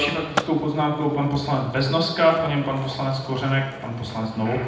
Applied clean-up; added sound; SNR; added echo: none; Skateboard; 14 dB; reverberation time 0.8 s.